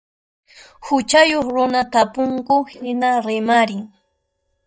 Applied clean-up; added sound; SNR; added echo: neural mask model DeepFilterNet 3.